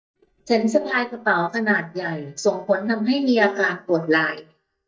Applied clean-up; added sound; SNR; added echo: neural mask model DeepFilterNet 3.